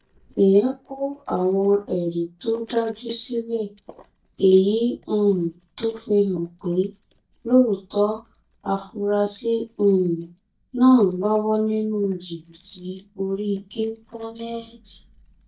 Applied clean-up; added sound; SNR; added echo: neural mask model DeepFilterNet 3.